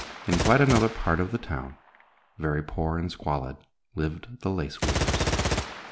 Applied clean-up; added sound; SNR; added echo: none; Gunshot, gunfire; 4 dB; none.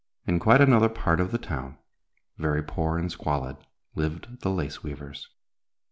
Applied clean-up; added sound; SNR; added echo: none; none; none; none.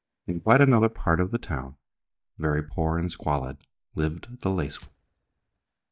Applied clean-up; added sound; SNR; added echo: neural mask model DeepFilterNet 3.